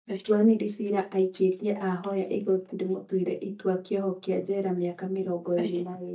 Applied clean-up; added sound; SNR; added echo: neural mask model DeepFilterNet 3.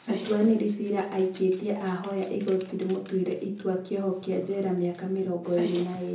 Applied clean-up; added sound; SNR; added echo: none; Dog; 16 dB; reverberation time 0.6 s.